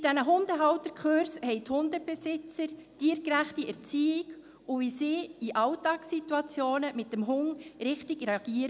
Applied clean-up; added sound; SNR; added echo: none; none; none; none.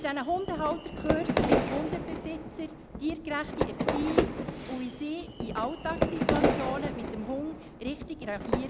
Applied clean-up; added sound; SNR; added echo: none; Fire / Fireworks; -3 dB; none.